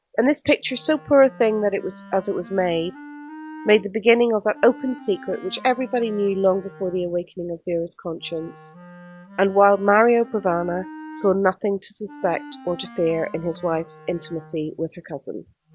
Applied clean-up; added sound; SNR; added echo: none; Wind instrument, woodwind instrument; 20 dB; none.